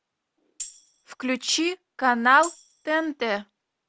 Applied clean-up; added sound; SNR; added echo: none; Tambourine; 17 dB; none.